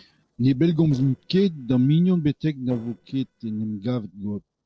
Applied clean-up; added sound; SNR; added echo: neural separator model SepFormer DNS4.